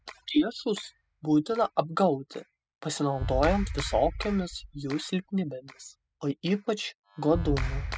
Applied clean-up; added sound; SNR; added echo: classical method spectral subtraction.